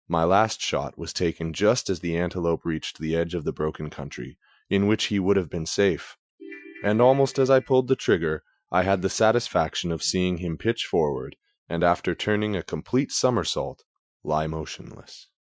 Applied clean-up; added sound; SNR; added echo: classical method Wiener filter.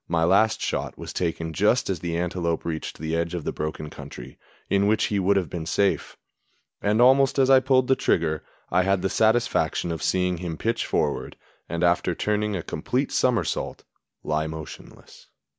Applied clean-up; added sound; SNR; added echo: none; none; none; none.